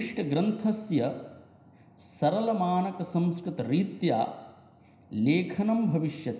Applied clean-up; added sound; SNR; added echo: none; none; none; reverberation time 0.9 s.